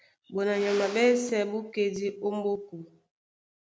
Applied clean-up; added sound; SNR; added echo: none; none; none; none.